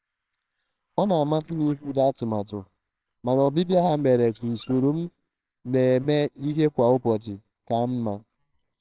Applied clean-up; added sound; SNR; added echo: neural separator model SepFormer WHAMR!.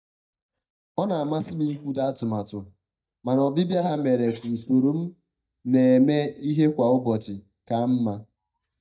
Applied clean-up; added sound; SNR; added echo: neural mask model DeepFilterNet 3.